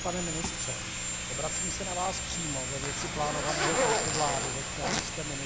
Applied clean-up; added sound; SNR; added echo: none; Sawing + Zipper (clothing); -5 dB; none.